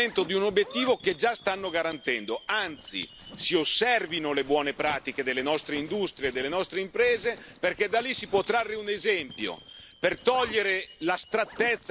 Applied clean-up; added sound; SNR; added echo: none; Chime + Zipper (clothing); 18 dB; none.